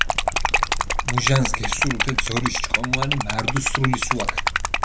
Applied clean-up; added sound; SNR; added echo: none; Liquid; -4 dB; none.